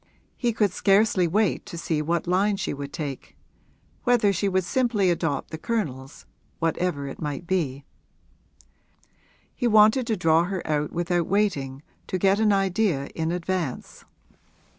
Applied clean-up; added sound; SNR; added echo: none; none; none; none.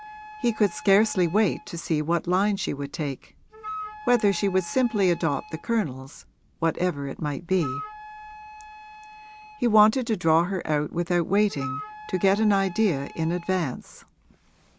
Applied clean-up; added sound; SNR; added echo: none; Wind instrument, woodwind instrument; 17 dB; none.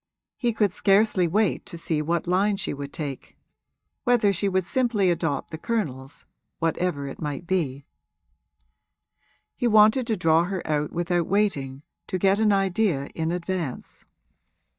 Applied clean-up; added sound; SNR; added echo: neural mask model DeepFilterNet 3.